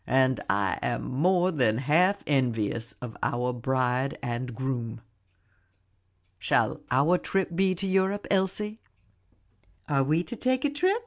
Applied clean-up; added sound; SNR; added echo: none; none; none; none.